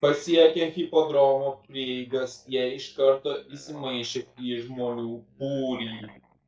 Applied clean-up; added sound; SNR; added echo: neural mask model DeepFilterNet 3.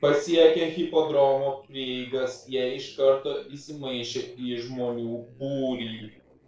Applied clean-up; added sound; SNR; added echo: neural separator model SepFormer DNS4.